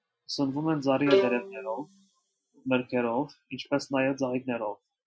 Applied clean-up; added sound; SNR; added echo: classical method Wiener filter.